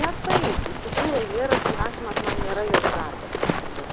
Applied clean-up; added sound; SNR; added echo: none; Walk, footsteps; -4 dB; none.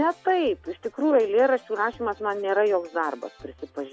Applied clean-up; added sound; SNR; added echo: none; none; none; none.